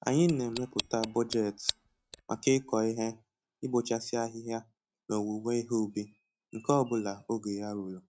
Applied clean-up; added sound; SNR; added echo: neural mask model RNNoise.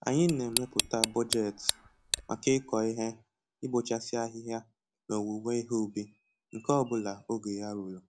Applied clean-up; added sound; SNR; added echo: none; Tick; 1 dB; none.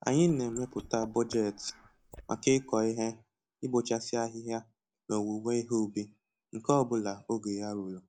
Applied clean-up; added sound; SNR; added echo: neural mask model Resemble Enhance denoiser.